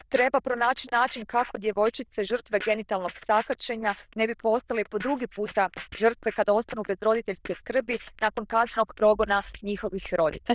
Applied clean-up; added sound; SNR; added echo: neural diffusion model UNIVERSE++.